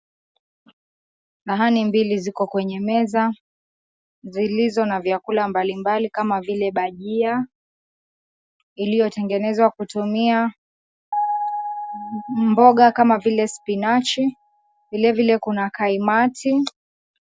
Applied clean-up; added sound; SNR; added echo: none; Piano; 9 dB; none.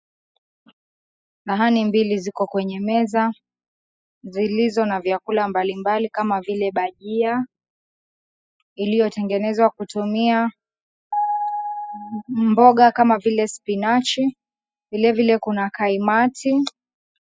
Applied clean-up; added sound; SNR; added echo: classical method spectral subtraction.